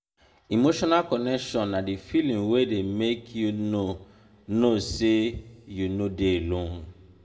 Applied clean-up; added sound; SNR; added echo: none; none; none; reverberation time 1.3 s.